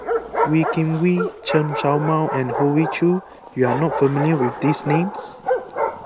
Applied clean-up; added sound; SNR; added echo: none; Bark; 5 dB; none.